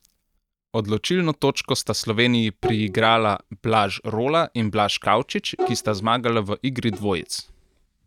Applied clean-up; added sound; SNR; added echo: neural mask model DeepFilterNet 3.